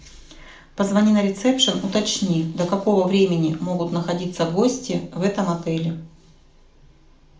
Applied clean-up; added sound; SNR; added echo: none; none; none; reverberation time 0.4 s.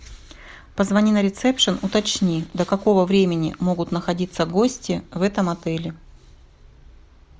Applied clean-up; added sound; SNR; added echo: none; none; none; none.